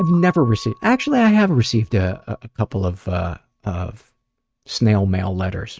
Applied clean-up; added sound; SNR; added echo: neural mask model RNNoise.